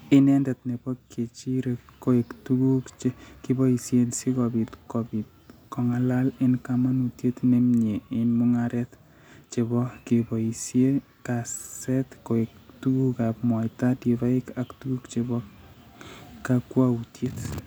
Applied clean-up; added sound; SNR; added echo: none; none; none; none.